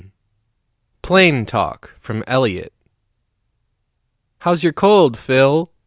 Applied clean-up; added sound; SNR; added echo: none; none; none; none.